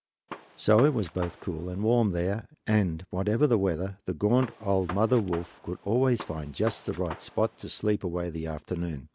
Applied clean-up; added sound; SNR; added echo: none; Gunshot, gunfire; 16 dB; none.